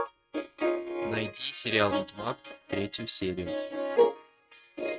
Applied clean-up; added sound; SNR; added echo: neural mask model RNNoise.